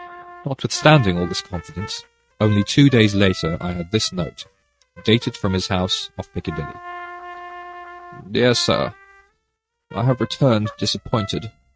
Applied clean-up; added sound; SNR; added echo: neural mask model RNNoise.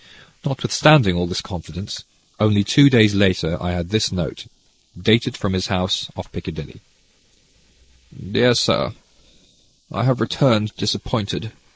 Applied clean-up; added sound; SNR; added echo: neural mask model Resemble Enhance denoiser.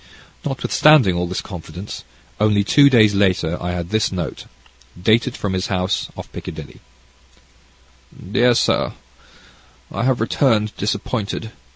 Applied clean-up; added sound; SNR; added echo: none; none; none; none.